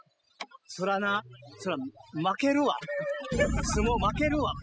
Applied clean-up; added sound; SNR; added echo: classical method spectral subtraction.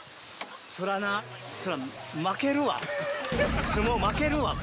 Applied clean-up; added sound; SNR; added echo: none; Clapping; 13 dB; none.